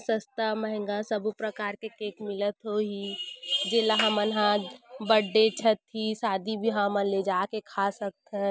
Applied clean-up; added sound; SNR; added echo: none; none; none; none.